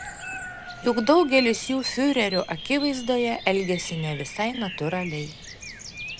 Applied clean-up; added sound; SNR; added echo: none; Bird vocalization, bird call, bird song; 12 dB; none.